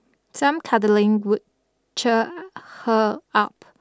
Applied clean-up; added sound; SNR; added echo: none; none; none; none.